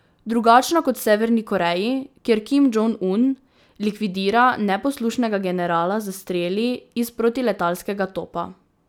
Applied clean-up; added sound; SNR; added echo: none; none; none; none.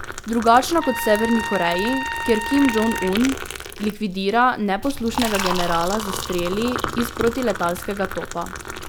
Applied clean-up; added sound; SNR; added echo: none; Trumpet + Liquid; 6 dB; none.